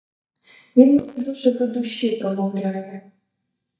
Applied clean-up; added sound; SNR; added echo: neural mask model DeepFilterNet 3.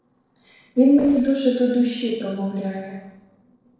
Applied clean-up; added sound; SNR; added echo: neural separator model SepFormer DNS4.